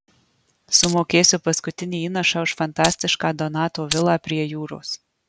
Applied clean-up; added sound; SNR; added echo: none; Glass; 7 dB; none.